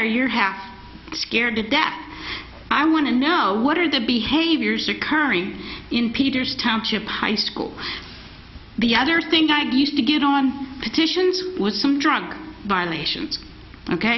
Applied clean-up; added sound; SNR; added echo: none; none; none; none.